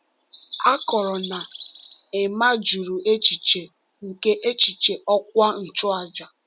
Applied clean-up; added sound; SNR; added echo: none; Bird vocalization, bird call, bird song; 20 dB; none.